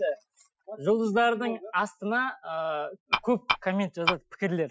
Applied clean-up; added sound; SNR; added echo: classical method Wiener filter.